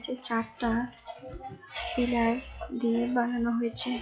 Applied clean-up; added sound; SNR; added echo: classical method log-MMSE.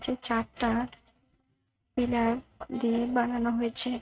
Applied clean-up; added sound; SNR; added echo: neural mask model RNNoise.